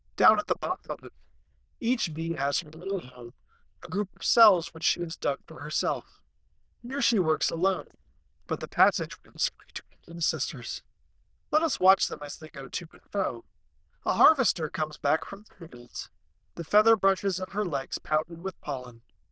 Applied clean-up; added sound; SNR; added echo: neural diffusion model UNIVERSE++.